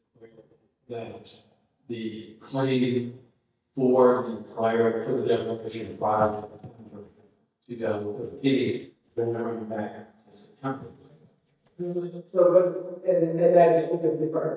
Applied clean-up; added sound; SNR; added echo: neural mask model DeepFilterNet 3.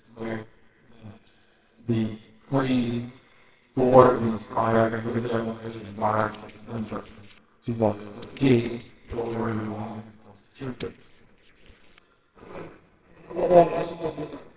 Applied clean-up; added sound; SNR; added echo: neural separator model SepFormer WHAMR!.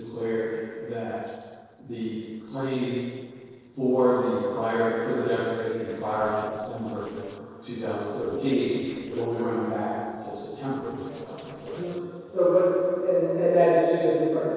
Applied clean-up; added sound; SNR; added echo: neural separator model SepFormer DNS4.